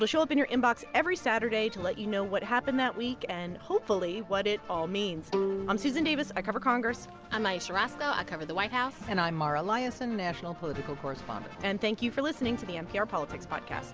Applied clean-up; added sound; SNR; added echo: none; Bowed string instrument; 8 dB; none.